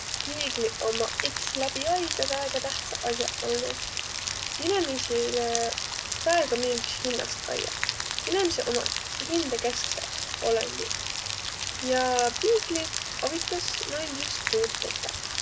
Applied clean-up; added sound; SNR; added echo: none; Rain; 0 dB; none.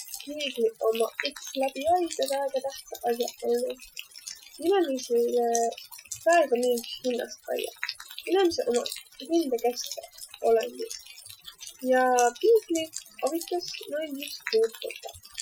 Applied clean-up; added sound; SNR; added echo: classical method Wiener filter.